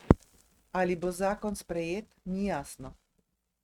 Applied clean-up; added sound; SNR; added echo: neural mask model RNNoise.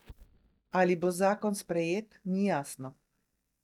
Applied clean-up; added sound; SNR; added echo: neural mask model DeepFilterNet 3.